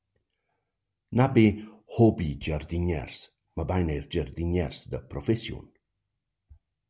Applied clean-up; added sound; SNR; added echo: none; none; none; none.